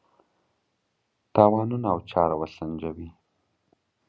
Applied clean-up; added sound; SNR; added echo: none; none; none; none.